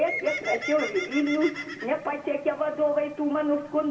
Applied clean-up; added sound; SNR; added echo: none; Bird; 11 dB; reverberation time 1.5 s.